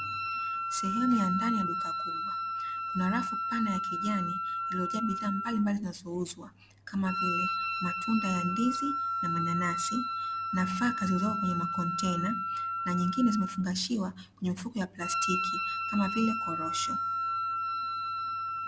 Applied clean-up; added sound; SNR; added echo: none; Wind instrument, woodwind instrument; 1 dB; none.